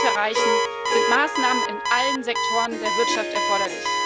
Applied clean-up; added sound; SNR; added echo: none; Alarm + Harp; -3 dB; none.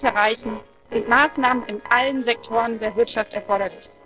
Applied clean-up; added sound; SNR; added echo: neural separator model SepFormer DNS4.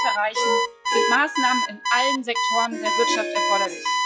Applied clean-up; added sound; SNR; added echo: classical method log-MMSE.